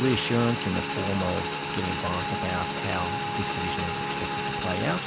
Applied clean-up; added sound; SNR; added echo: none; Motorcycle / Engine; 1 dB; none.